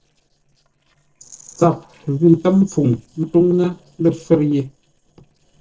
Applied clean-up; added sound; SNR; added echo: neural separator model SepFormer DNS4.